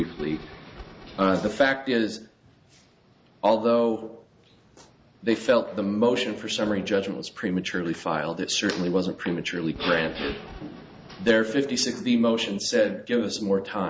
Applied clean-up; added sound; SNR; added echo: none; none; none; none.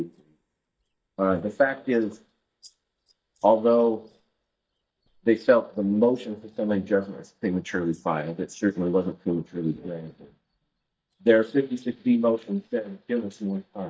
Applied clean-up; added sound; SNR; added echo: neural mask model DeepFilterNet 3.